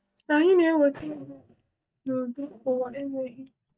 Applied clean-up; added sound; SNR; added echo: neural mask model DeepFilterNet 3.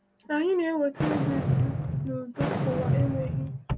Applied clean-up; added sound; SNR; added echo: none; Fireworks; -3 dB; none.